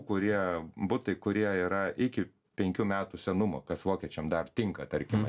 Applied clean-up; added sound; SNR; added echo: none; none; none; none.